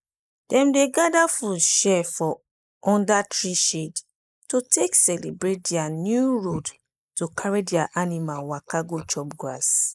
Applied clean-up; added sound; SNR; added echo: neural mask model Resemble Enhance denoiser.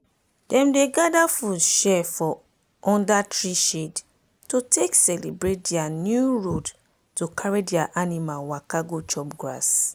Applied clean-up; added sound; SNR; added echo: none; none; none; none.